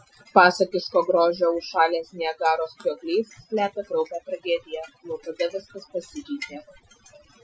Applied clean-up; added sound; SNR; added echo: classical method Wiener filter.